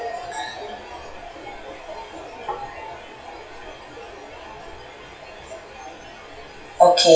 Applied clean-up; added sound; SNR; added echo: classical method WPE with log-MMSE.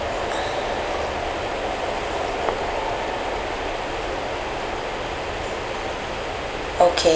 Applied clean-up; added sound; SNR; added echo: none; none; none; none.